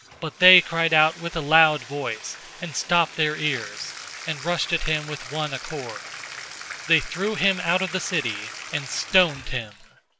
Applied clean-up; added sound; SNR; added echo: none; Bathtub (filling or washing); 14 dB; none.